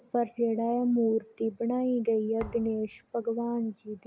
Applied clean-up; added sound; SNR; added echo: none; Thump, thud; 19 dB; none.